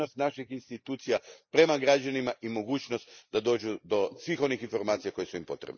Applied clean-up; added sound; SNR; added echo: neural mask model Resemble Enhance denoiser.